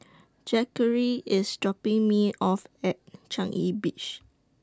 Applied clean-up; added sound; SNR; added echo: none; none; none; none.